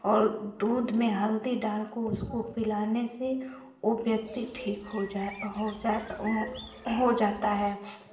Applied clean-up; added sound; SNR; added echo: none; Bird; 15 dB; reverberation time 0.8 s.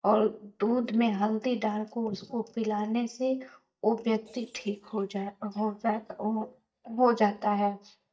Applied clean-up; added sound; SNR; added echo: neural mask model DeepFilterNet 3.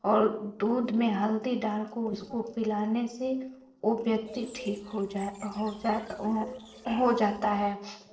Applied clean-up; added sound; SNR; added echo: neural separator model SepFormer DNS4.